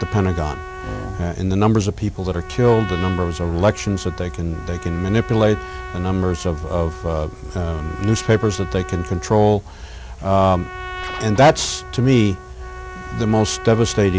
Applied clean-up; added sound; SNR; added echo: none; Trumpet + Scratching (performance technique); 15 dB; none.